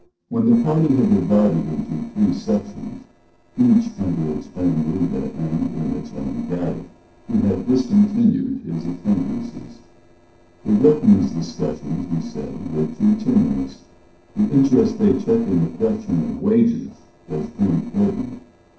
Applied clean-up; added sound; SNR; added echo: neural separator model SepFormer DNS4.